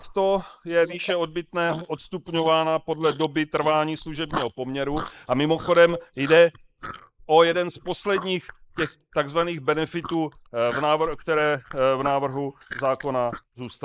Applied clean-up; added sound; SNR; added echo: neural mask model Resemble Enhance denoiser.